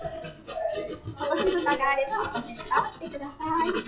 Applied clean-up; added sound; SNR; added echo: classical method WPE with log-MMSE.